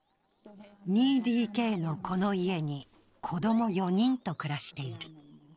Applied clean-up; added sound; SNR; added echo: neural separator model SepFormer DNS4.